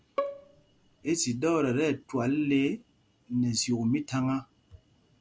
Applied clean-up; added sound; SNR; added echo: none; Bowed string instrument; 10 dB; none.